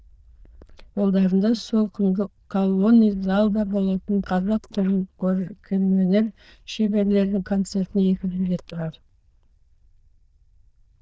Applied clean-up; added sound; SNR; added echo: neural diffusion model UNIVERSE++.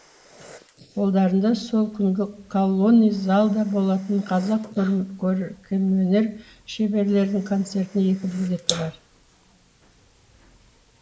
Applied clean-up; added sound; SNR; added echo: neural mask model Resemble Enhance denoiser.